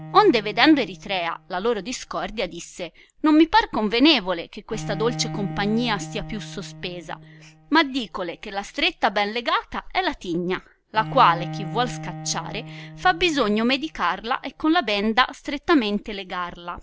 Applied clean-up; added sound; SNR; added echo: none; Bowed string instrument; 15 dB; none.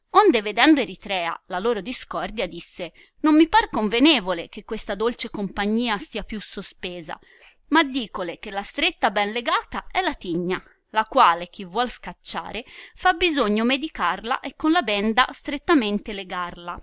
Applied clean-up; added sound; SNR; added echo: none; none; none; none.